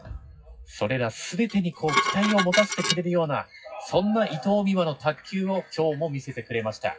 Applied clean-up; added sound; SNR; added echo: classical method WPE with log-MMSE.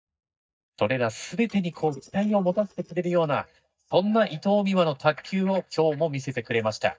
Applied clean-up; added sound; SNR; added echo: neural mask model DeepFilterNet 3.